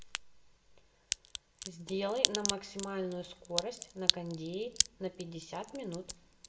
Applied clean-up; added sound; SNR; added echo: none; Crack; -2 dB; reverberation time 0.5 s.